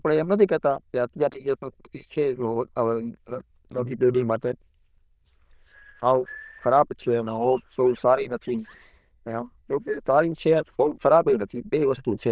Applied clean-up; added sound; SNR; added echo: neural diffusion model UNIVERSE++.